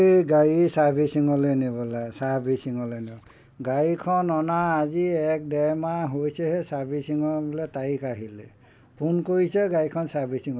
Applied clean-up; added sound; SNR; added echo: none; none; none; none.